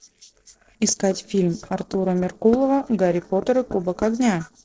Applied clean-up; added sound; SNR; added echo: neural separator model SepFormer DNS4.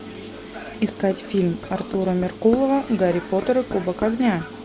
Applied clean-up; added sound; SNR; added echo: none; Knock; 16 dB; none.